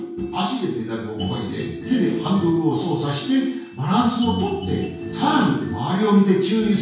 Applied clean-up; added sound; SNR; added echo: none; none; none; reverberation time 0.6 s.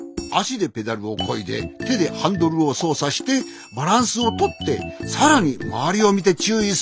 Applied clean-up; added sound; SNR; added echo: none; none; none; none.